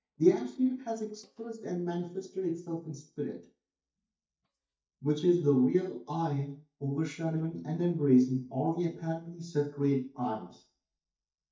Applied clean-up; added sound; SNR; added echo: neural mask model DeepFilterNet 3.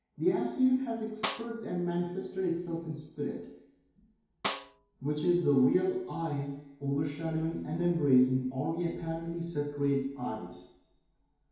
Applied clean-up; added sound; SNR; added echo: none; Snare drum; 7 dB; reverberation time 2.2 s.